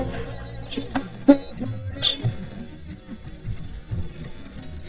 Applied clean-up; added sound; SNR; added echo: neural mask model DeepFilterNet 3.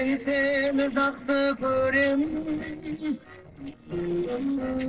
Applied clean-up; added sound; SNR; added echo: neural separator model SepFormer DNS4.